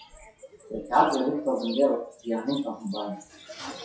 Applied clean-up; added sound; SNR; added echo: classical method WPE with log-MMSE.